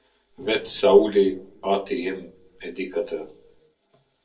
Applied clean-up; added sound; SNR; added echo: neural separator model SepFormer DNS4.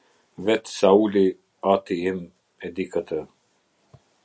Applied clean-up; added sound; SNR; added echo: none; none; none; none.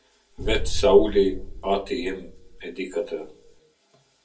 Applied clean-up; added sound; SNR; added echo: none; Boom; 5 dB; reverberation time 0.2 s.